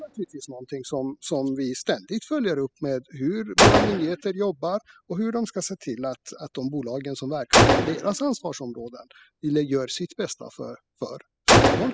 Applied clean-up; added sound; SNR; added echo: classical method spectral subtraction.